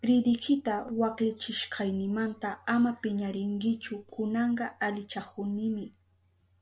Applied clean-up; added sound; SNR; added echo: none; none; none; none.